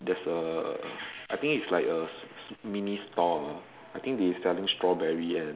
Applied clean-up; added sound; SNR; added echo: none; none; none; none.